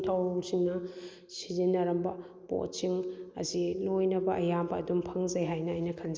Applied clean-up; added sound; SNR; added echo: none; none; none; none.